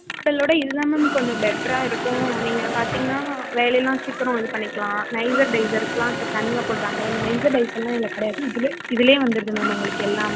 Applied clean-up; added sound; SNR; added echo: none; Mechanisms + Applause / Cheering; 6 dB; none.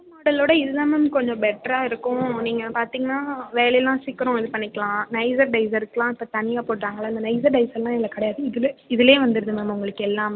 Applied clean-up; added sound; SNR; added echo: none; none; none; none.